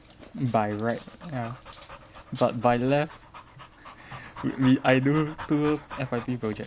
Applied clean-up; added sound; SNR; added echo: none; Dog; 17 dB; none.